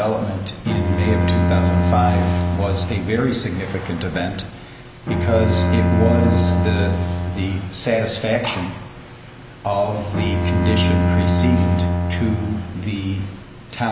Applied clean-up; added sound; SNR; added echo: none; Bowed string instrument; -3 dB; none.